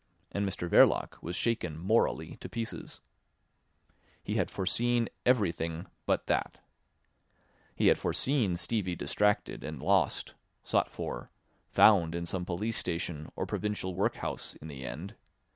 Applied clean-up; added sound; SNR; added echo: none; none; none; none.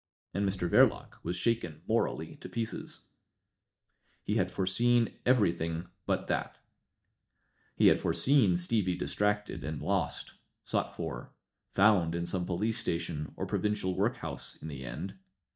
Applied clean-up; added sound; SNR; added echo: neural mask model DeepFilterNet 3.